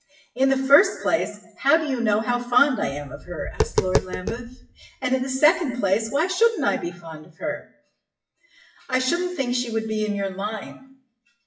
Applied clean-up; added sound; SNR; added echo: classical method WPE with log-MMSE.